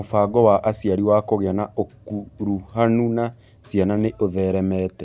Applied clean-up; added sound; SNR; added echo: none; none; none; none.